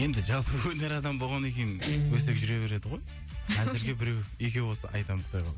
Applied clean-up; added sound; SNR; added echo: none; Guitar; 7 dB; none.